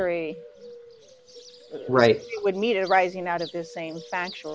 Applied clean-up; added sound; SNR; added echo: none; Bird; 19 dB; none.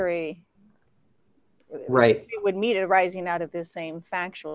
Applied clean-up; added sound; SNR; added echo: none; none; none; none.